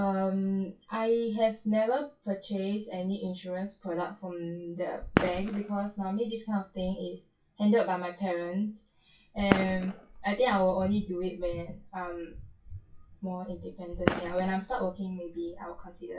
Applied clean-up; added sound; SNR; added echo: classical method WPE with log-MMSE.